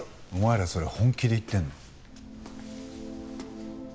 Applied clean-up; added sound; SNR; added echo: none; none; none; none.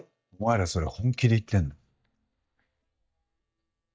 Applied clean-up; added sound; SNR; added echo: neural mask model DeepFilterNet 3.